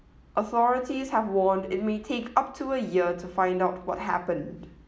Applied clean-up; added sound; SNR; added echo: none; none; none; none.